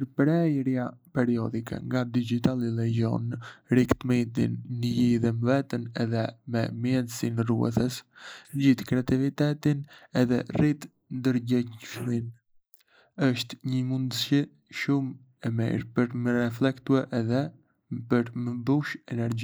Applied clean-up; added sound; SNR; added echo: neural mask model Resemble Enhance denoiser.